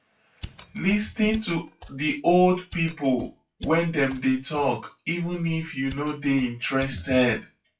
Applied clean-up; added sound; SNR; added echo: classical method WPE with log-MMSE.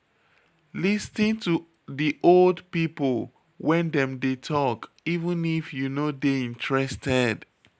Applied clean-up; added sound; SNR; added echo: none; none; none; none.